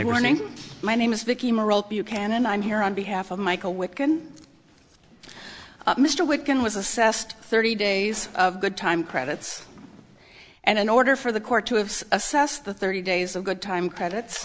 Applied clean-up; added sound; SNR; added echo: none; none; none; none.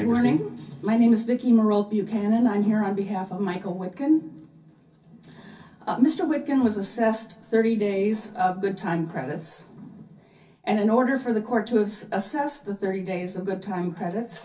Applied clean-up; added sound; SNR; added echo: none; none; none; reverberation time 0.3 s.